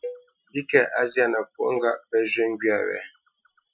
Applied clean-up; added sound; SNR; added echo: classical method Wiener filter.